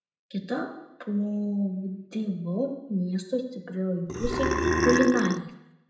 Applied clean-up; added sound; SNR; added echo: none; Burping, eructation; -3 dB; reverberation time 0.8 s.